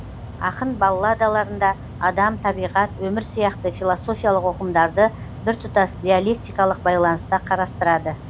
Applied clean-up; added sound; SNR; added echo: none; Mechanical fan; 13 dB; none.